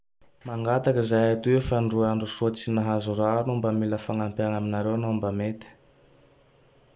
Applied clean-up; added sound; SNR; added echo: none; none; none; none.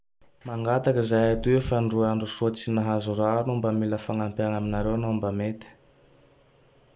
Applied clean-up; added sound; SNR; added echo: none; Purr; 14 dB; none.